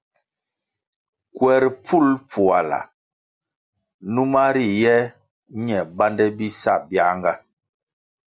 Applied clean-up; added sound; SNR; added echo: none; none; none; none.